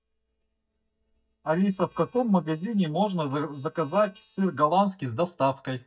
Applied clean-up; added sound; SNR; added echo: neural mask model DeepFilterNet 3.